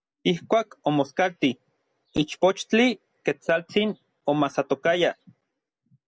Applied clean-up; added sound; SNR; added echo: none; none; none; none.